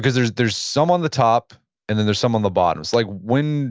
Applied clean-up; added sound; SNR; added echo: none; none; none; none.